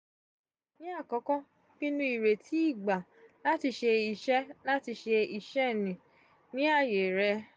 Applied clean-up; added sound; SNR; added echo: none; none; none; none.